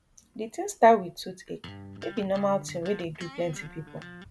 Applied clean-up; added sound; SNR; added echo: none; Electric guitar; 16 dB; none.